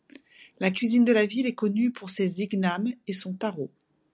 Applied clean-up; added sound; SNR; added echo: none; none; none; none.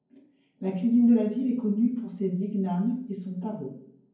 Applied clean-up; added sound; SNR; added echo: none; none; none; reverberation time 0.9 s.